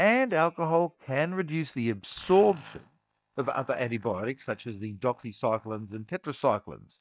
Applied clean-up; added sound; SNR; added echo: neural mask model DeepFilterNet 3.